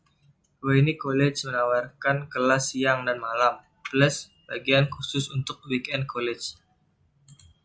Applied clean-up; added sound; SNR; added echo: none; none; none; none.